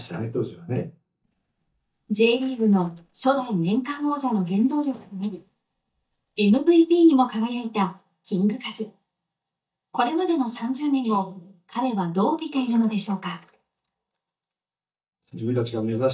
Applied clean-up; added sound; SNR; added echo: neural mask model DeepFilterNet 3.